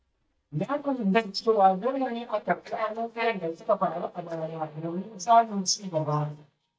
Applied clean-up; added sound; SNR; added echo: neural mask model DeepFilterNet 3.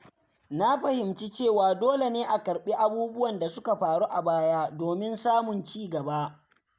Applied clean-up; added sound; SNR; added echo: none; none; none; none.